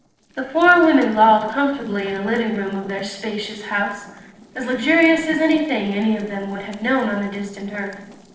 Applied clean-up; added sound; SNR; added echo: neural separator model SepFormer DNS4.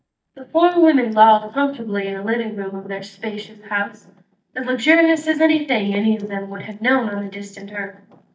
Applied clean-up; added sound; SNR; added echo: neural mask model DeepFilterNet 3.